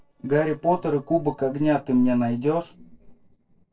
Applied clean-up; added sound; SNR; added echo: neural separator model SepFormer DNS4.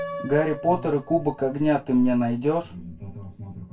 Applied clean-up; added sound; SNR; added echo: none; Piano; 16 dB; reverberation time 0.2 s.